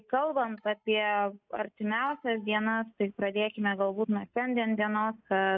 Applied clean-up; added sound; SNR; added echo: neural mask model DeepFilterNet 3.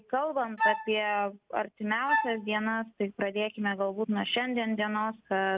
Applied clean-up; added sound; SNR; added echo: none; Wind instrument, woodwind instrument; 1 dB; none.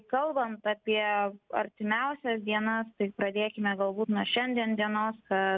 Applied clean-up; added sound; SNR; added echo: none; none; none; none.